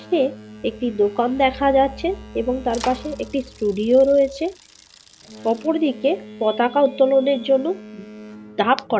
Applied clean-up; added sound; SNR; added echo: none; Bicycle + Boat, Water vehicle; 19 dB; none.